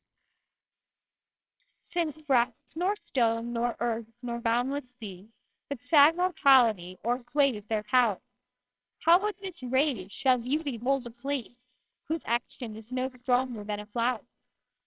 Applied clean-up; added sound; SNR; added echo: neural separator model SepFormer WHAMR!.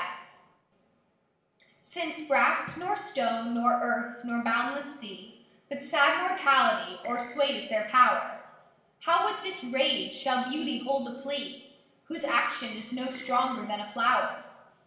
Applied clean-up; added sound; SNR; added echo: none; Keyboard (musical); 17 dB; reverberation time 0.9 s.